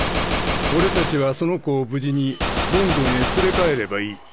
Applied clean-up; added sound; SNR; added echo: none; Gunshot, gunfire; 1 dB; none.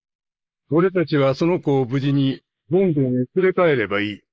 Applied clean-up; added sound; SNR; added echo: neural mask model Resemble Enhance denoiser.